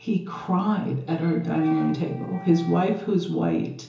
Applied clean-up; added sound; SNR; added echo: none; Wind instrument, woodwind instrument; 17 dB; reverberation time 0.7 s.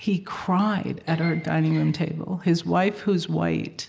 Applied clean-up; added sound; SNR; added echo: none; none; none; none.